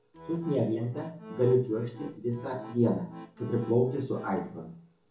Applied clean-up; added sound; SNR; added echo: none; Accordion; 16 dB; reverberation time 0.7 s.